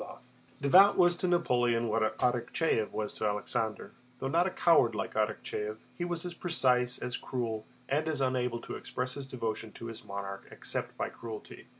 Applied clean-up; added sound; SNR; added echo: none; none; none; none.